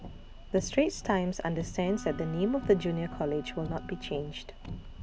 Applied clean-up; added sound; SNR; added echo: none; Wind instrument, woodwind instrument + Car; 11 dB; none.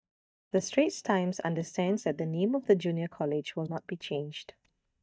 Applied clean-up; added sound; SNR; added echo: neural mask model DeepFilterNet 3.